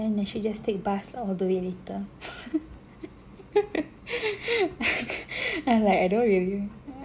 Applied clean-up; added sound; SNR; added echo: none; none; none; none.